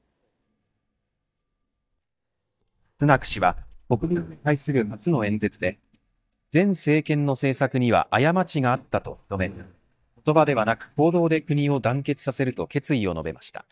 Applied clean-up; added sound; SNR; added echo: neural mask model DeepFilterNet 3.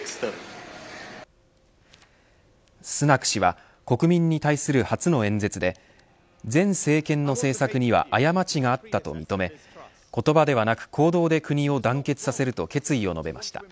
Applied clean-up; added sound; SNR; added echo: none; none; none; none.